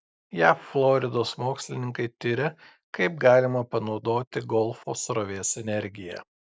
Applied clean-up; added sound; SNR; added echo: none; none; none; none.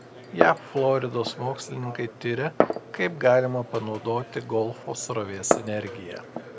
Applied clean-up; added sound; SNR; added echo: none; Glass; 5 dB; none.